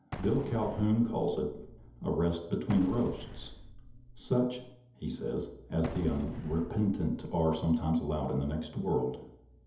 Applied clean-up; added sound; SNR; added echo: none; Explosion; 13 dB; reverberation time 0.8 s.